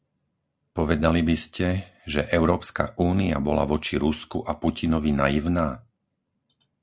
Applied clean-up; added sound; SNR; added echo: none; none; none; none.